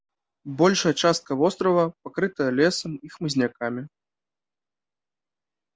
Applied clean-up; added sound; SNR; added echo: none; none; none; none.